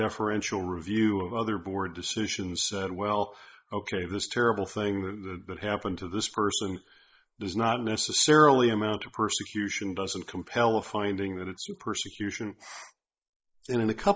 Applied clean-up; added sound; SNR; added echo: neural mask model Resemble Enhance denoiser.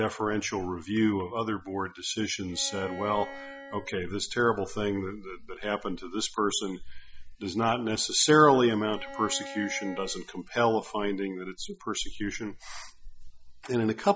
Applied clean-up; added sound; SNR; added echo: classical method Wiener filter.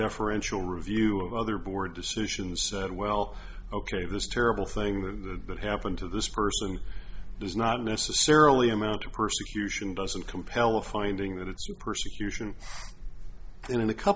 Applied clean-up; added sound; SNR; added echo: none; none; none; none.